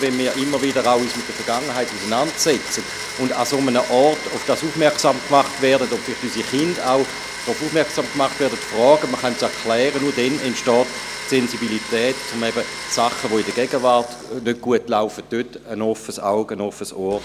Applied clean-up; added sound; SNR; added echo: none; Domestic sounds, home sounds; 10 dB; none.